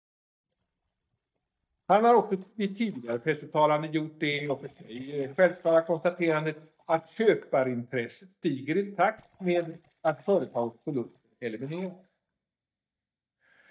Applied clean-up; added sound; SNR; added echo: neural mask model DeepFilterNet 3.